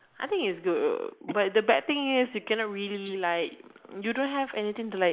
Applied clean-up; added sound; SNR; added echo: neural mask model Resemble Enhance denoiser.